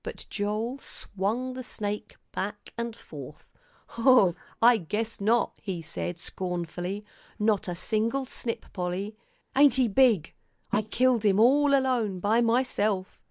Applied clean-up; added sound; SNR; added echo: neural mask model Resemble Enhance denoiser.